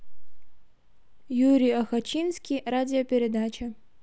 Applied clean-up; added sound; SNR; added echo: none; none; none; none.